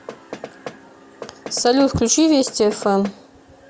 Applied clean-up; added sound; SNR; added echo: none; Knock; 17 dB; none.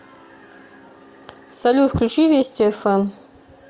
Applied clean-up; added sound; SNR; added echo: none; none; none; none.